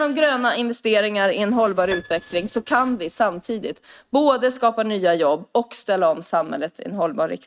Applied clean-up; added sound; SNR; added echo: neural mask model RNNoise.